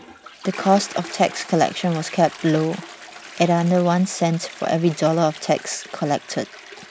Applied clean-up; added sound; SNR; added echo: none; Toilet flush; 17 dB; none.